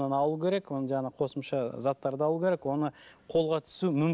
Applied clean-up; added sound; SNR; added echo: none; none; none; none.